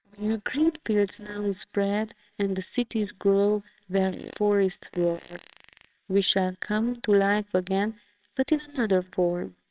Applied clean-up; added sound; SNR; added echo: neural separator model SepFormer WHAMR!.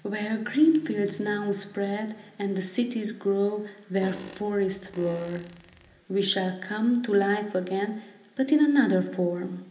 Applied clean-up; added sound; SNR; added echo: none; Fart; 18 dB; reverberation time 0.8 s.